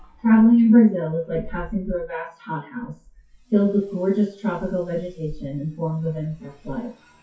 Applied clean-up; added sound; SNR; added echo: classical method WPE with log-MMSE.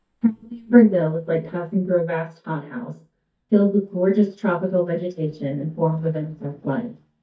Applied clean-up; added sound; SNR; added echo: neural mask model DeepFilterNet 3.